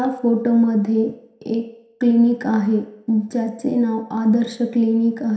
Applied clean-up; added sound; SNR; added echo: none; none; none; reverberation time 0.7 s.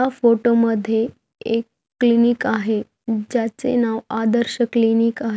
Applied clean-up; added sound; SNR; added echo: none; none; none; none.